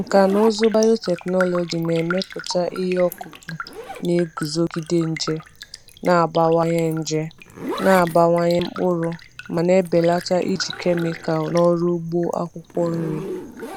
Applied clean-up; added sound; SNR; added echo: none; Zipper (clothing) + Raindrop; 14 dB; none.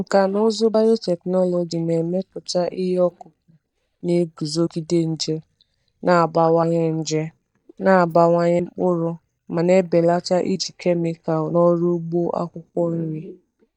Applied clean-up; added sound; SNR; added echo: neural mask model DeepFilterNet 3.